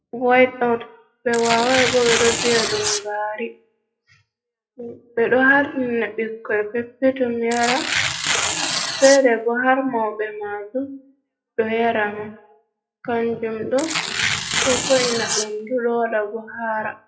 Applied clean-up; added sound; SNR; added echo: classical method WPE with log-MMSE.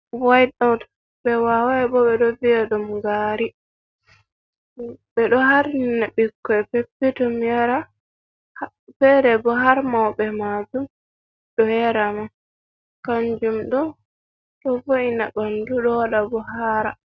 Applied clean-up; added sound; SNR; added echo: none; none; none; none.